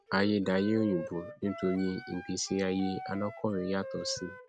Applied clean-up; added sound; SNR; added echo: none; Wind instrument, woodwind instrument; 12 dB; none.